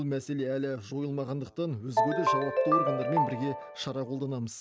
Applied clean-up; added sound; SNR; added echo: none; Ringtone; -3 dB; none.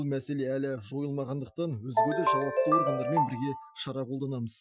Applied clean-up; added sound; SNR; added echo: classical method Wiener filter.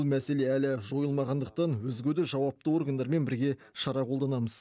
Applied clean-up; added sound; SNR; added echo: none; none; none; none.